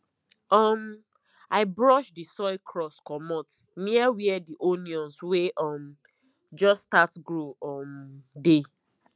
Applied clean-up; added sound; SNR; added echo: none; none; none; none.